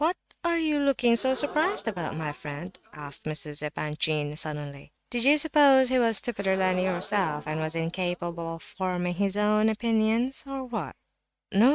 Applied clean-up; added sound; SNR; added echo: neural mask model RNNoise.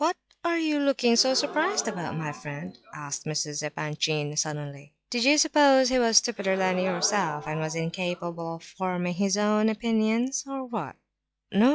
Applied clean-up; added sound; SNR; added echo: classical method log-MMSE.